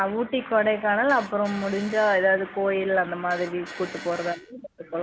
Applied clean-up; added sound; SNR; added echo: none; Fart; 20 dB; none.